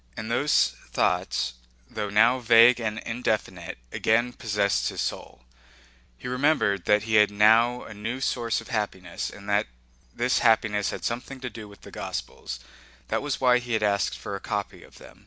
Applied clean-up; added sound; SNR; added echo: none; none; none; none.